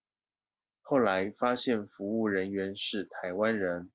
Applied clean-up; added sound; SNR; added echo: none; none; none; none.